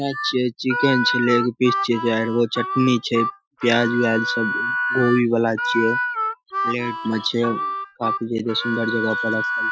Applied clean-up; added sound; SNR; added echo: classical method Wiener filter.